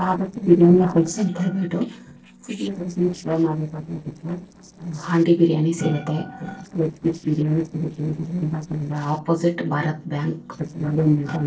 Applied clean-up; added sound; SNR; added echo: neural separator model SepFormer DNS4.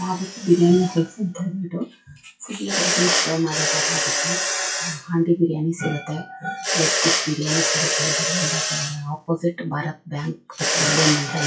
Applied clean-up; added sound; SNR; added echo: classical method WPE with log-MMSE.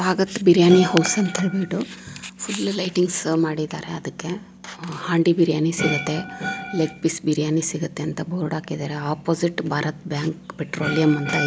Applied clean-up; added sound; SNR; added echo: none; none; none; none.